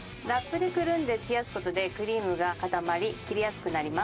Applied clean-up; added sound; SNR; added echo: none; none; none; none.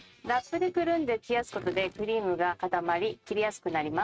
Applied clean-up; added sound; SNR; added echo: neural mask model RNNoise.